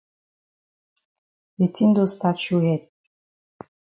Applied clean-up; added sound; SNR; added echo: none; none; none; none.